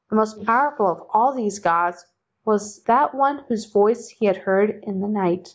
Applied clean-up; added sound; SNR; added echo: neural mask model Resemble Enhance denoiser.